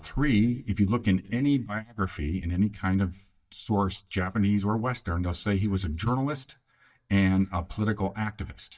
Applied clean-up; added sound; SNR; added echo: neural mask model DeepFilterNet 3.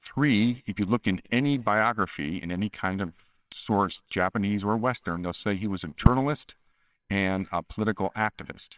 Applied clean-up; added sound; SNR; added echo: neural separator model SepFormer WHAMR!.